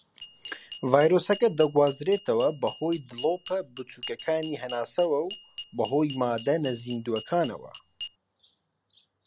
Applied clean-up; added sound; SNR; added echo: none; Glass; 12 dB; none.